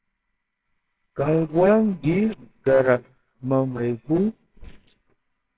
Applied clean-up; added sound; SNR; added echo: neural separator model SepFormer WHAMR!.